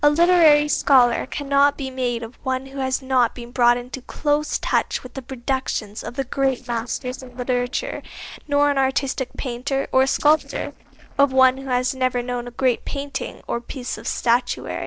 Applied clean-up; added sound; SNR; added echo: neural separator model SepFormer DNS4.